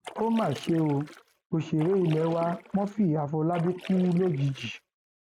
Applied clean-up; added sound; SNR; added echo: neural mask model RNNoise.